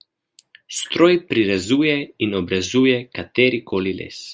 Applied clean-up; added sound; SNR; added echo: none; none; none; none.